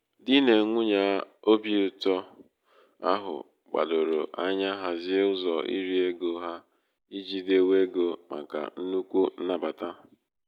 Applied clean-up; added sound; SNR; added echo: none; none; none; none.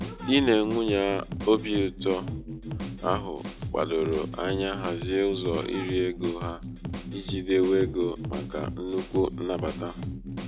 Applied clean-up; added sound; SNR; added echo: none; Drum kit; 7 dB; none.